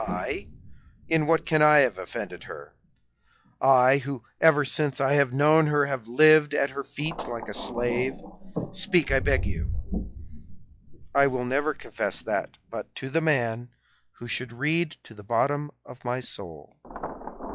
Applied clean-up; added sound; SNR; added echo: classical method log-MMSE.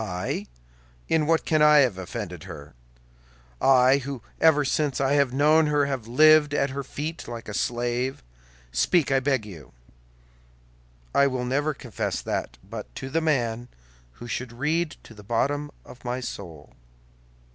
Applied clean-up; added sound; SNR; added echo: none; none; none; none.